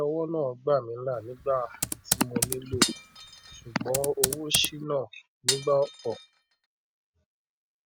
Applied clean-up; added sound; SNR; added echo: none; Computer keyboard + Glass; 2 dB; none.